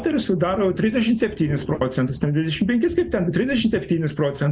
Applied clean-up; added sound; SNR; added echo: none; Thunder; 17 dB; none.